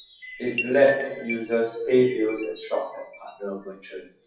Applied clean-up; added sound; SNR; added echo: classical method WPE with log-MMSE.